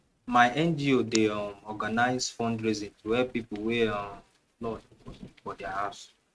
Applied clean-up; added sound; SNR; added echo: neural mask model RNNoise.